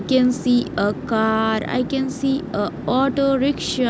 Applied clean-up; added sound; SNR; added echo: none; none; none; none.